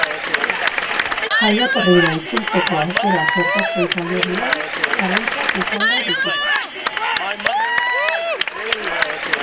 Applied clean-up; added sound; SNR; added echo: none; Cheering / Clapping; -4 dB; reverberation time 0.2 s.